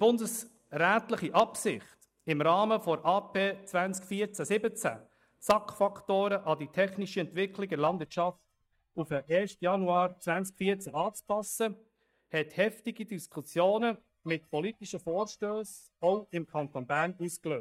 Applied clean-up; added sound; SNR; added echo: neural mask model DeepFilterNet 3.